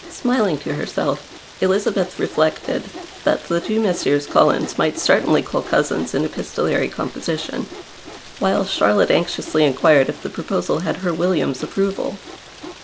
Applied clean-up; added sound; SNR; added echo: none; Sawing + Rain; 16 dB; none.